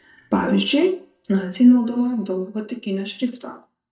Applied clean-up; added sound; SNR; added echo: neural mask model DeepFilterNet 3.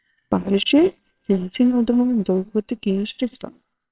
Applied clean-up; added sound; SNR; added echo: neural separator model SepFormer WHAMR!.